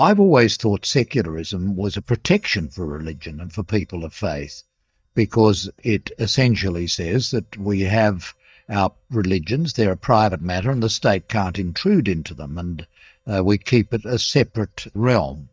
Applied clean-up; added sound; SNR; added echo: neural mask model DeepFilterNet 3.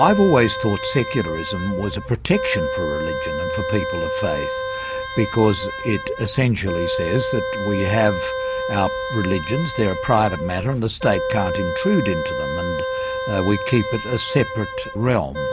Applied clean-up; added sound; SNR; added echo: none; Wind instrument, woodwind instrument; 4 dB; none.